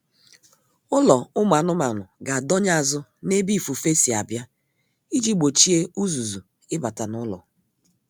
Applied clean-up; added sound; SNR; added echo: none; none; none; none.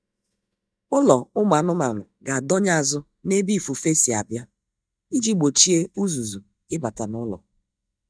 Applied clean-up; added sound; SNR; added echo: neural mask model DeepFilterNet 3.